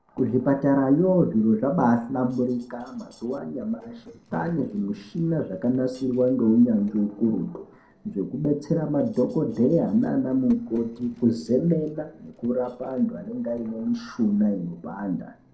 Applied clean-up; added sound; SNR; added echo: neural separator model SepFormer DNS4.